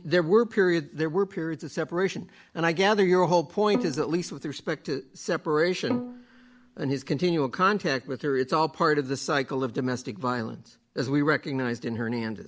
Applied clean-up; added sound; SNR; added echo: none; Bowed string instrument; 10 dB; none.